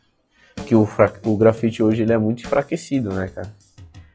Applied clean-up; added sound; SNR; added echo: classical method log-MMSE.